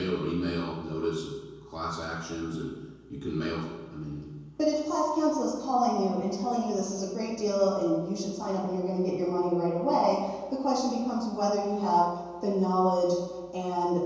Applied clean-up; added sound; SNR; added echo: none; none; none; reverberation time 1.2 s.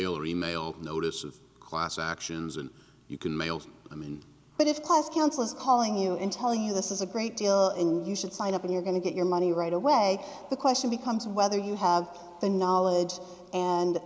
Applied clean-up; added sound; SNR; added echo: none; none; none; none.